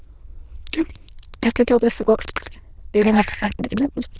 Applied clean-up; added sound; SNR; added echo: neural diffusion model UNIVERSE++.